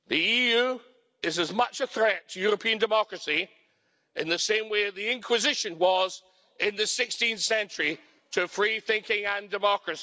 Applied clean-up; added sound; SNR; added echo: none; none; none; none.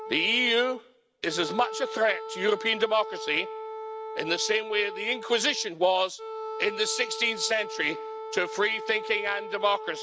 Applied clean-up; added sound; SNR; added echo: none; Wind instrument, woodwind instrument; 10 dB; none.